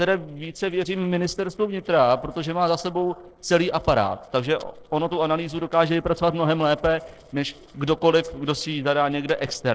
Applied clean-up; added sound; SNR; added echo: neural separator model SepFormer DNS4.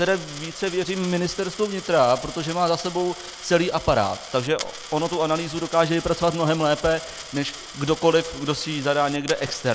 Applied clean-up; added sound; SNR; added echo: none; Coin (dropping); 14 dB; none.